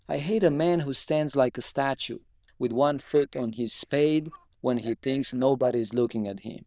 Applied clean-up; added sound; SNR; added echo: neural diffusion model UNIVERSE++.